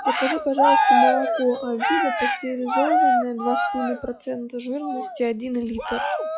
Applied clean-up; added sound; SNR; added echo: classical method log-MMSE.